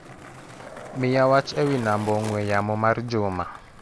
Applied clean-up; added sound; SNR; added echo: none; Skateboard; 16 dB; none.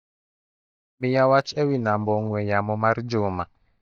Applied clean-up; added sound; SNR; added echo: neural mask model DeepFilterNet 3.